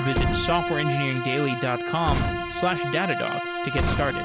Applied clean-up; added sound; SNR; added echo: none; Bowed string instrument + Truck; 0 dB; none.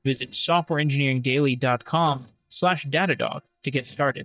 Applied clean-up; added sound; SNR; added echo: neural mask model DeepFilterNet 3.